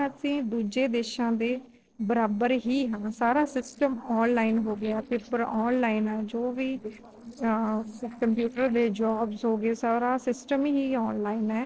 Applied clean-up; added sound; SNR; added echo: neural separator model SepFormer DNS4.